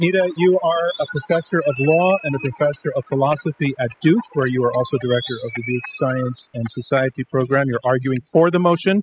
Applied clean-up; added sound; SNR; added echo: classical method spectral subtraction.